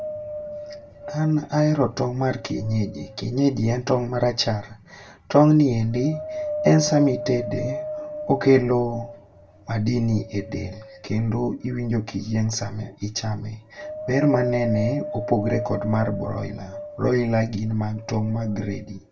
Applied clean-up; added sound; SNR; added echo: none; Wind; 11 dB; reverberation time 0.2 s.